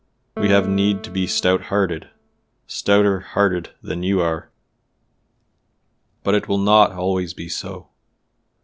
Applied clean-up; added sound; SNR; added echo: none; Piano; 14 dB; none.